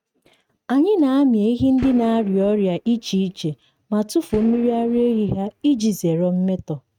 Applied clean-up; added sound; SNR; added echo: neural mask model RNNoise.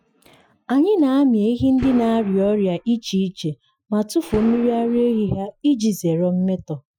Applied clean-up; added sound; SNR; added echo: classical method Wiener filter.